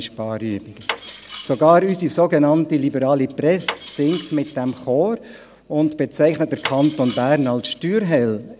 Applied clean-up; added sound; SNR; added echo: none; Cutlery, silverware; 12 dB; none.